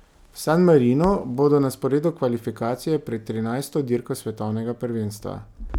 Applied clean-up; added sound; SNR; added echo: none; Crackle; 17 dB; none.